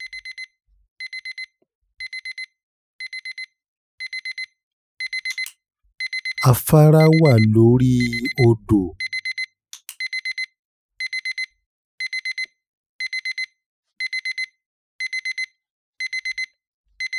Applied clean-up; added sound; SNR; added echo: classical method spectral subtraction.